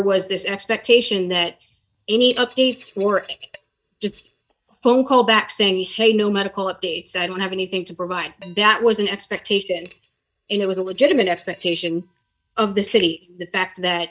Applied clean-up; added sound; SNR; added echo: neural mask model DeepFilterNet 3.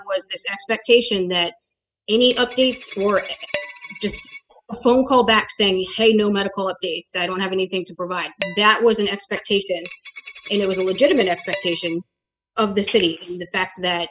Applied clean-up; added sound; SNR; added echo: classical method spectral subtraction.